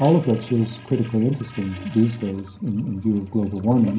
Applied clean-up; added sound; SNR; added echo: none; Toilet flush / Gurgling; 18 dB; reverberation time 0.3 s.